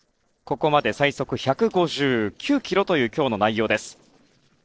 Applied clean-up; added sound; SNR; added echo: neural separator model SepFormer DNS4.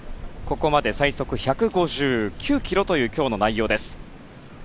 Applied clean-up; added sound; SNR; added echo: none; Bird / Dog; 12 dB; none.